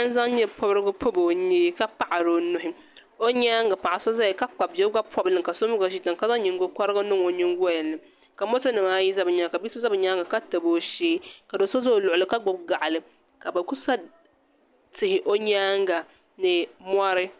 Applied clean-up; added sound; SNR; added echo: none; none; none; none.